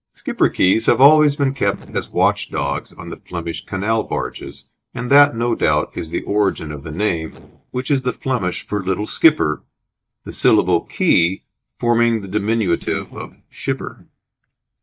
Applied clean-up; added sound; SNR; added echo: neural mask model DeepFilterNet 3.